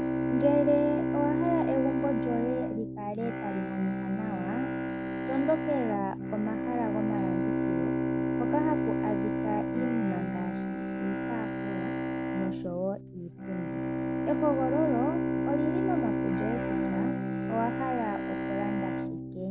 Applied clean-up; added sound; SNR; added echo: none; Bowed string instrument + Bowed string instrument; -2 dB; none.